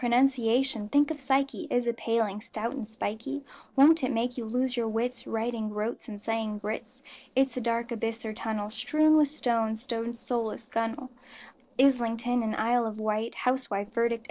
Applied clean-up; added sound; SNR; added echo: neural separator model SepFormer DNS4.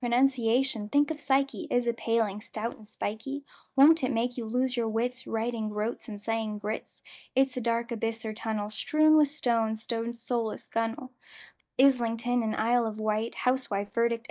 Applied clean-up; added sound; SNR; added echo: neural mask model DeepFilterNet 3.